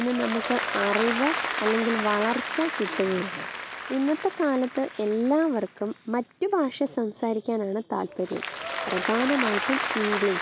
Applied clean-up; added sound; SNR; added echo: none; Applause; 5 dB; none.